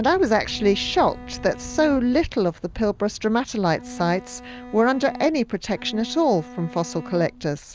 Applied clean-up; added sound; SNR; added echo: none; Bowed string instrument; 16 dB; none.